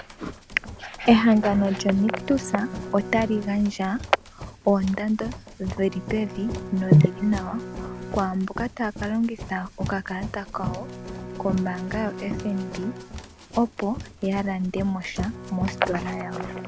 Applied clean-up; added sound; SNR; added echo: none; Run + Bowed string instrument; 10 dB; none.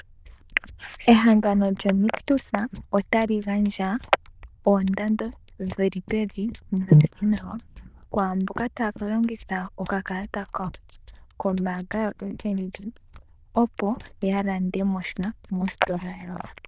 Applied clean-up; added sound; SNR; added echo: neural diffusion model UNIVERSE++.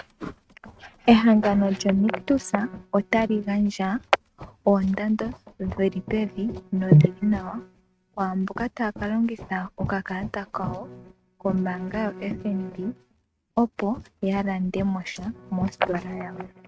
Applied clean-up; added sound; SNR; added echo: neural mask model RNNoise.